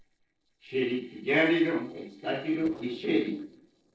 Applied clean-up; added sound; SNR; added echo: neural separator model SepFormer DNS4.